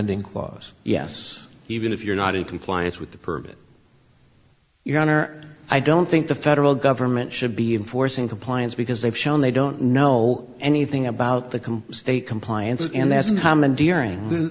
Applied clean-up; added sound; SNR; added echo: none; none; none; none.